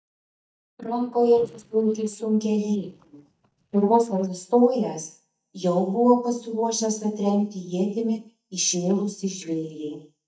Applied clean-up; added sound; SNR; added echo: neural mask model DeepFilterNet 3.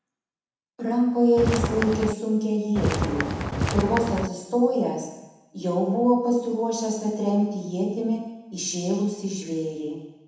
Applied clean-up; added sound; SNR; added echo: none; Walk, footsteps; 1 dB; reverberation time 1.0 s.